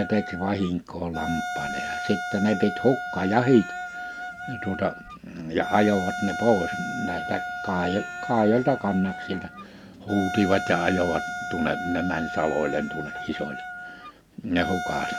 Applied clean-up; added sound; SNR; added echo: none; Wind instrument, woodwind instrument; 7 dB; none.